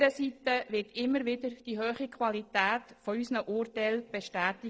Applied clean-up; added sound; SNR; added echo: neural separator model SepFormer DNS4.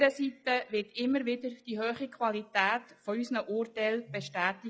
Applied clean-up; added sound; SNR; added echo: classical method log-MMSE.